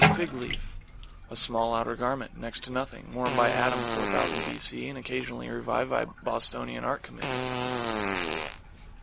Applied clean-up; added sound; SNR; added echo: none; Bathtub (filling or washing) + Fart; 1 dB; none.